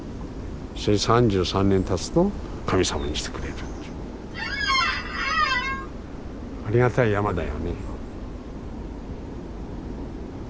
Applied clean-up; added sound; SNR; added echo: none; Squeak; -1 dB; none.